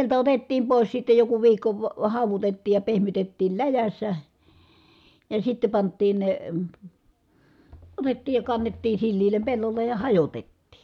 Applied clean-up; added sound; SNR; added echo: none; none; none; none.